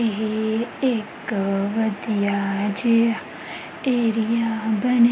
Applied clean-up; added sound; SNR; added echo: none; none; none; none.